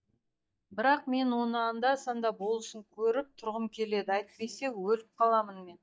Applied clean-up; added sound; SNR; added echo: neural mask model DeepFilterNet 3.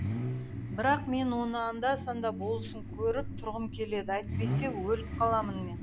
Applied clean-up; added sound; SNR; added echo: none; Idling / Accelerating, revving, vroom / Car; 4 dB; none.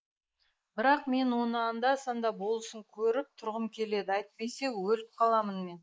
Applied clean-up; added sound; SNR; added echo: neural mask model Resemble Enhance denoiser.